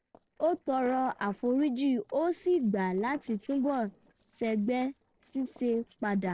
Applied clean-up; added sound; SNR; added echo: neural separator model SepFormer DNS4.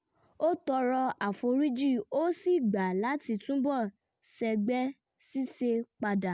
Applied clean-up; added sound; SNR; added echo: none; none; none; none.